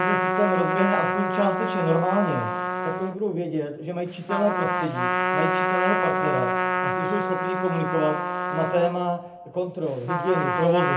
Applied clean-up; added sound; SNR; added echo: none; Trumpet; 0 dB; reverberation time 0.3 s.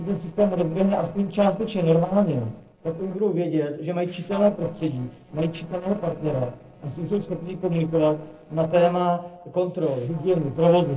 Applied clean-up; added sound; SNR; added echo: neural separator model SepFormer DNS4.